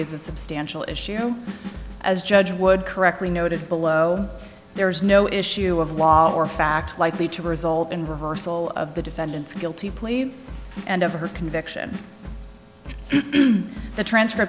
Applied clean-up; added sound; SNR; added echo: none; Drum kit; 14 dB; none.